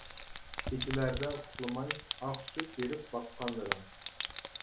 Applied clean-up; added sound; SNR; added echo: none; Frying (food); 0 dB; none.